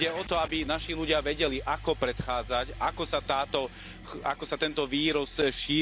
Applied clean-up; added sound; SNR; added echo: none; Engine starting / Car; 13 dB; none.